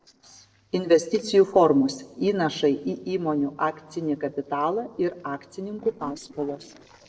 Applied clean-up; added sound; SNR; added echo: neural separator model SepFormer DNS4.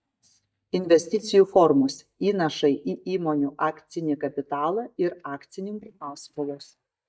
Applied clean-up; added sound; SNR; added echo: neural mask model DeepFilterNet 3.